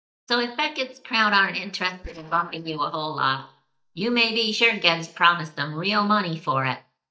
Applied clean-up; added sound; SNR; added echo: neural mask model DeepFilterNet 3.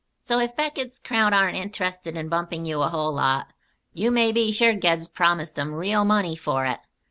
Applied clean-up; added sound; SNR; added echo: none; none; none; none.